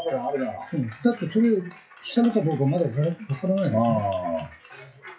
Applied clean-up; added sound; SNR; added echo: classical method WPE with log-MMSE.